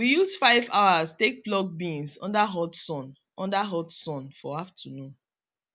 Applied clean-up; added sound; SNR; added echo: none; none; none; none.